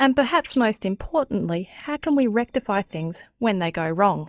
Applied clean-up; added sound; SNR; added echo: neural mask model DeepFilterNet 3.